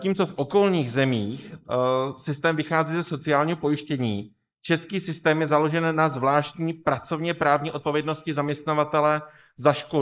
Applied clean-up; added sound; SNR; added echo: neural mask model Resemble Enhance denoiser.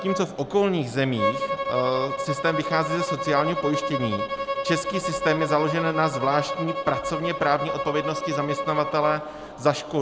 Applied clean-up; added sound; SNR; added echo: none; Bowed string instrument; 4 dB; none.